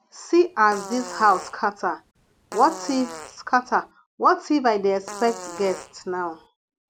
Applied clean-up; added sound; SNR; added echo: none; Fart; 15 dB; none.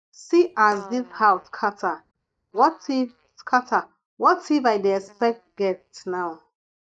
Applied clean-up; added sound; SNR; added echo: neural mask model DeepFilterNet 3.